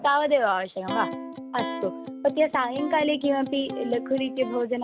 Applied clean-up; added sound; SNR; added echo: none; Electric guitar; 9 dB; none.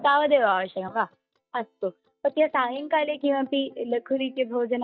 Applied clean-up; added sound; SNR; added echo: neural mask model DeepFilterNet 3.